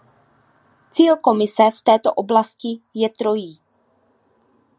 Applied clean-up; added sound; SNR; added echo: none; none; none; none.